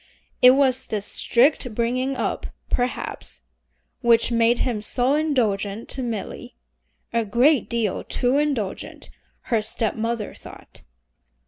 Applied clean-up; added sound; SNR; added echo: none; none; none; none.